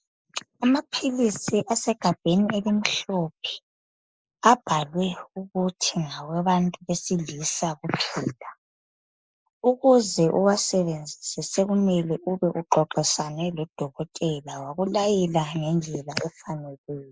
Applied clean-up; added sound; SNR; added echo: neural mask model Resemble Enhance denoiser.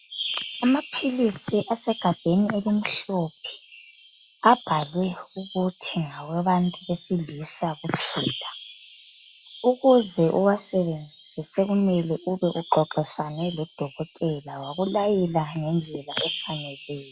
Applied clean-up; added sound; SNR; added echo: classical method log-MMSE.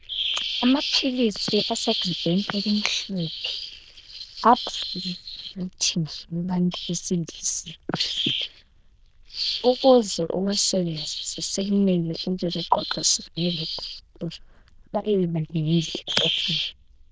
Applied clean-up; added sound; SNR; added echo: neural diffusion model UNIVERSE++.